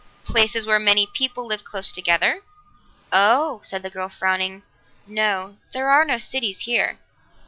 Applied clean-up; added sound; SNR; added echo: none; none; none; none.